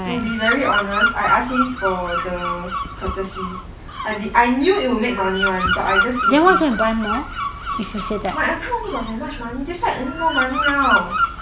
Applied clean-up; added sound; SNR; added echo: none; Bird vocalization, bird call, bird song; 3 dB; none.